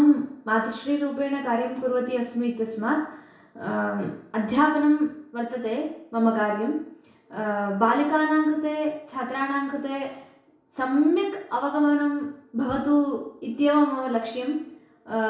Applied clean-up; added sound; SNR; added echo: none; none; none; reverberation time 0.6 s.